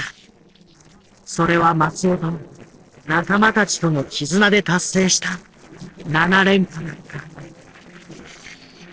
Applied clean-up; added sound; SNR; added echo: neural separator model SepFormer DNS4.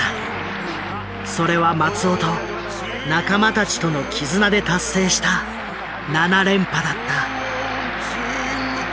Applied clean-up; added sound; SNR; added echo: none; none; none; none.